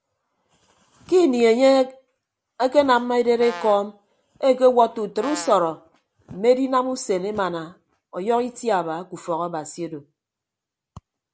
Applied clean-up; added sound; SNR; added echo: none; Brass instrument; 15 dB; none.